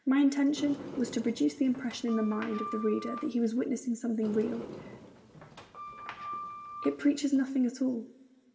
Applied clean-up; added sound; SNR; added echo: none; Sliding door; 12 dB; reverberation time 1.6 s.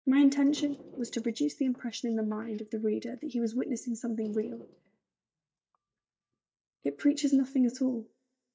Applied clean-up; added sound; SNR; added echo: neural mask model DeepFilterNet 3.